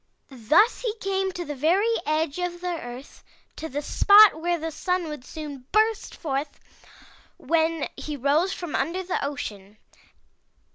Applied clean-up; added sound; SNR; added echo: none; none; none; none.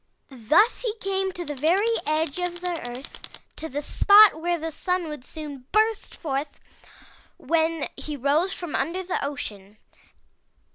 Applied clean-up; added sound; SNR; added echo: none; Tools; 15 dB; none.